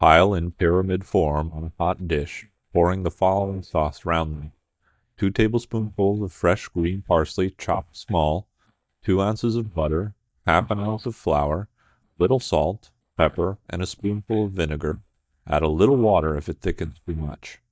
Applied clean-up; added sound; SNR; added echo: neural mask model DeepFilterNet 3.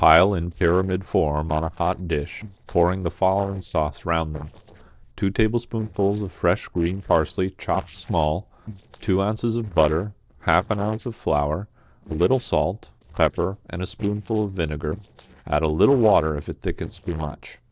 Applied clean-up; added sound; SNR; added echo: neural separator model SepFormer DNS4.